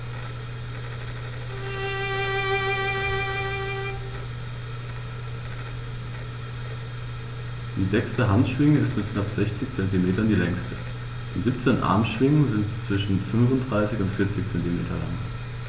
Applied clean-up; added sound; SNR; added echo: none; Bowed string instrument; 3 dB; none.